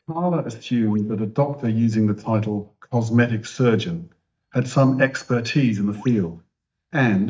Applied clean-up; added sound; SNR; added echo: neural mask model DeepFilterNet 3.